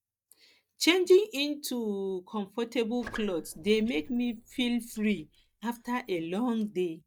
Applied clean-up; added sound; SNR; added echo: neural mask model DeepFilterNet 3.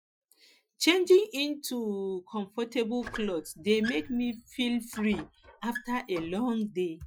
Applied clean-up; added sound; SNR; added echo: classical method Wiener filter.